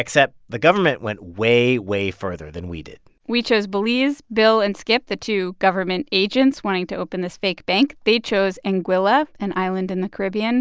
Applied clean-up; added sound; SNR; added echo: none; none; none; none.